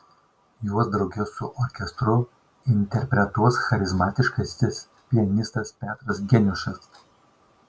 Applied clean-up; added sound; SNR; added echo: none; none; none; none.